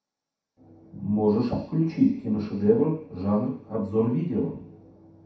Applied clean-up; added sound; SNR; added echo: none; none; none; reverberation time 0.7 s.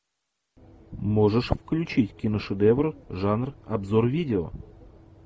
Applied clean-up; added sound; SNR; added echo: none; none; none; none.